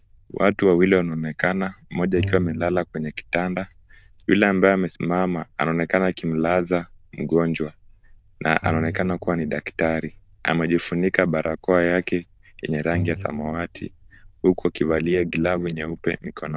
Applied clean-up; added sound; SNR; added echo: neural diffusion model UNIVERSE++.